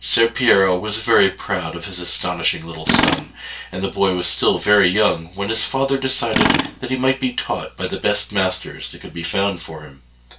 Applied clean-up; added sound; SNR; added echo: none; Tools; 5 dB; reverberation time 0.2 s.